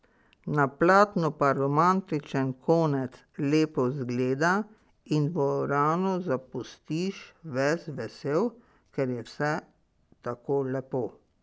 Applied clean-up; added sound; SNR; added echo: none; none; none; none.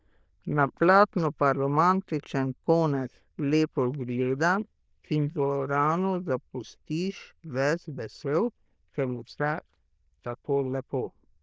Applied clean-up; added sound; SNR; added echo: neural diffusion model UNIVERSE++.